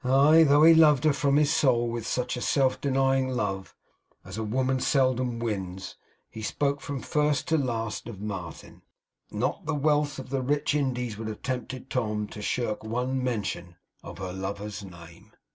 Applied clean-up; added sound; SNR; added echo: none; none; none; none.